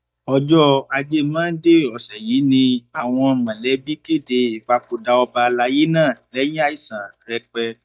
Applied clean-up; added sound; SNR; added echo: neural mask model DeepFilterNet 3.